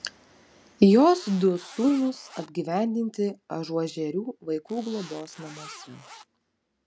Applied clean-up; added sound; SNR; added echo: none; Zipper (clothing); 20 dB; none.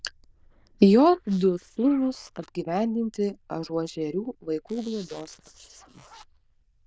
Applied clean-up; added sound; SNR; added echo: neural diffusion model UNIVERSE++.